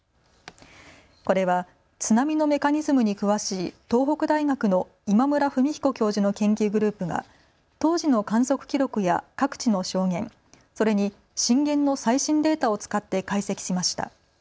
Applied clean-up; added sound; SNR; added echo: none; none; none; none.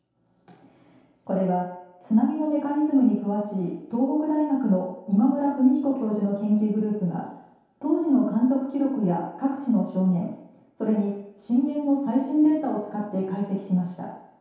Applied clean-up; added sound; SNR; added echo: none; none; none; reverberation time 0.8 s.